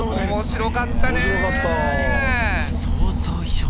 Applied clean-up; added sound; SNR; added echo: none; Engine / Boat, Water vehicle; -3 dB; none.